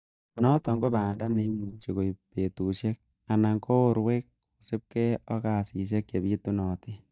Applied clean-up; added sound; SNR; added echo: neural mask model DeepFilterNet 3.